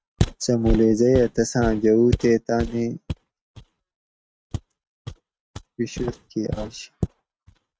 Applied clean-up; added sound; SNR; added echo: neural mask model RNNoise.